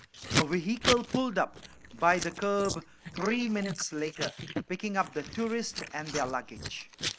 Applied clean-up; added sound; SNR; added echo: neural mask model Resemble Enhance denoiser.